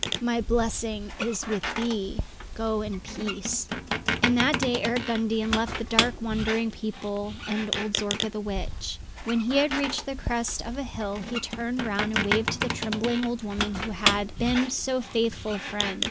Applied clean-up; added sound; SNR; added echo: none; Squeak; 3 dB; none.